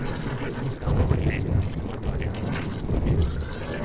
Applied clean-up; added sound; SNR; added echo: neural separator model SepFormer DNS4.